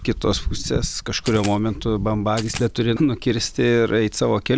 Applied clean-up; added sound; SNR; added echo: none; Coin (dropping); 14 dB; none.